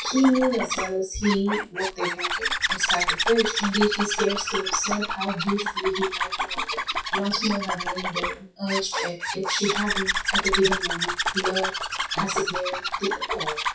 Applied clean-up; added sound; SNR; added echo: classical method WPE with log-MMSE.